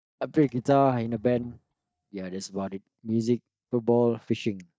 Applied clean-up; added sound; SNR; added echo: neural mask model DeepFilterNet 3.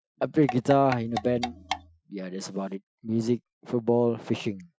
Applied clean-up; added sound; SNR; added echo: classical method Wiener filter.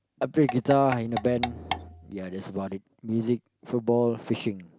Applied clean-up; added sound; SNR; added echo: none; Tap / Percussion; 9 dB; none.